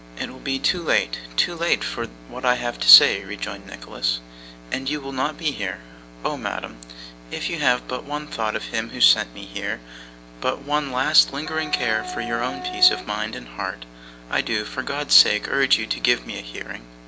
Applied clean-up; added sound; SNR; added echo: none; Wind instrument, woodwind instrument; 9 dB; none.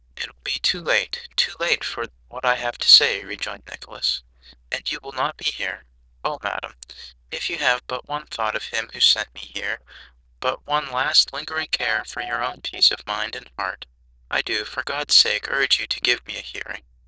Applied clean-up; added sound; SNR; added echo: neural diffusion model UNIVERSE++.